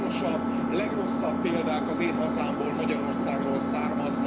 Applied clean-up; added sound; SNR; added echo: none; Engine; -4 dB; reverberation time 1.1 s.